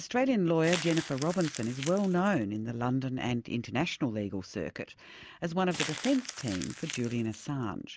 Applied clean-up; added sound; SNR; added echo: none; Crumpling, crinkling; 12 dB; none.